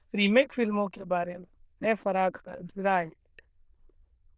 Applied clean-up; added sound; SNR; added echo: neural diffusion model UNIVERSE++.